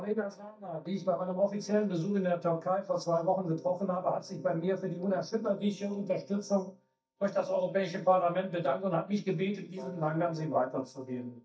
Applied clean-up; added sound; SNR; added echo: neural mask model DeepFilterNet 3.